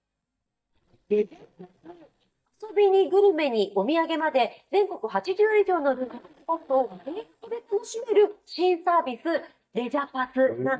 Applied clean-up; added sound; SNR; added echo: neural mask model DeepFilterNet 3.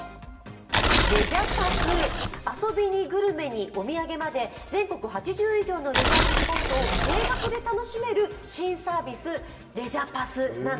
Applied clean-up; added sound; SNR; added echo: none; Tearing; -5 dB; reverberation time 2.5 s.